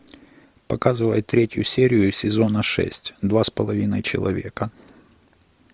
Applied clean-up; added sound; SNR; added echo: none; none; none; none.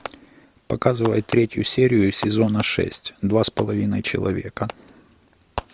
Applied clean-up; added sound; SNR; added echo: none; Fireworks; 16 dB; none.